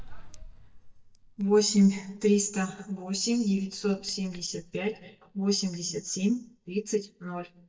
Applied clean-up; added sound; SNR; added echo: neural mask model DeepFilterNet 3.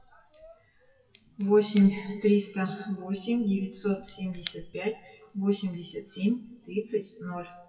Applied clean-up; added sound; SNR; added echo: classical method WPE with log-MMSE.